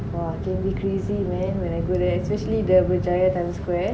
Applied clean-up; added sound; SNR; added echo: none; none; none; none.